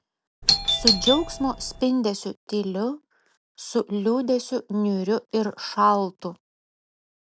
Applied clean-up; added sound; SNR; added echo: none; Doorbell; -2 dB; none.